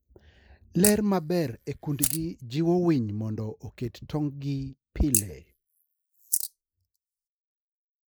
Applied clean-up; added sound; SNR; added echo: neural mask model Resemble Enhance denoiser.